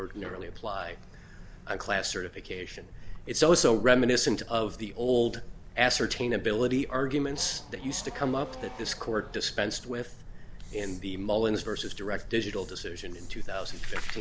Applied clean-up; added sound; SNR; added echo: none; Race car, auto racing / Accelerating, revving, vroom; 18 dB; none.